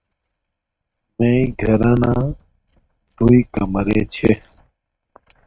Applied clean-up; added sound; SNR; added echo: neural mask model RNNoise.